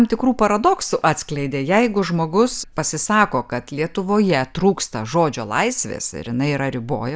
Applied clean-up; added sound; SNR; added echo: none; none; none; none.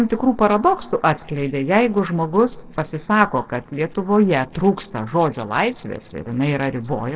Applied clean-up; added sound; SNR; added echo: neural separator model SepFormer DNS4.